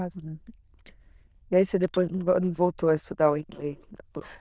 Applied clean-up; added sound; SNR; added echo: neural diffusion model UNIVERSE++.